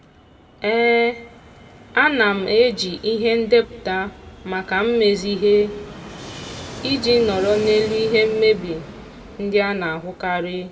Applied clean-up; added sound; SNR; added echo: none; Fixed-wing aircraft, airplane; 16 dB; reverberation time 1.6 s.